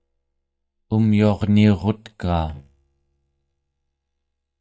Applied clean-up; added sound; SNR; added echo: neural mask model DeepFilterNet 3.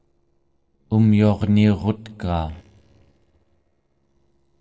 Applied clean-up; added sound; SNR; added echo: neural separator model SepFormer DNS4.